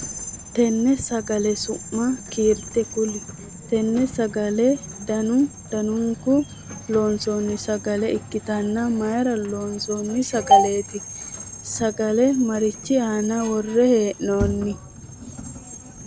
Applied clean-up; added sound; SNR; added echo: none; Sliding door; 15 dB; none.